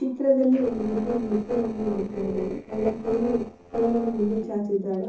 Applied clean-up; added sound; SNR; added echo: neural separator model SepFormer DNS4.